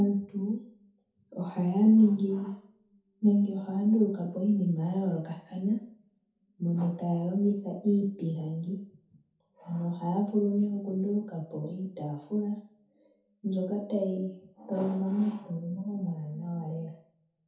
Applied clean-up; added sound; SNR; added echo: none; none; none; reverberation time 0.5 s.